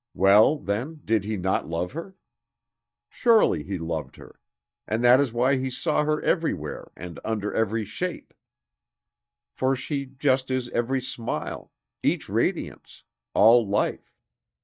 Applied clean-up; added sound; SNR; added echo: neural mask model DeepFilterNet 3.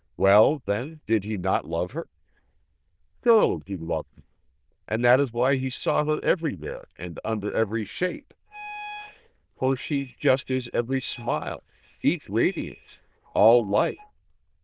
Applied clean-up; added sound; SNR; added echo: neural diffusion model UNIVERSE++.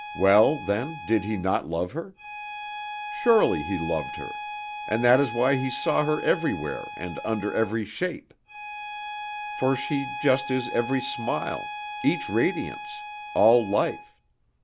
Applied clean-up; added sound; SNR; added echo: none; Bowed string instrument; 10 dB; none.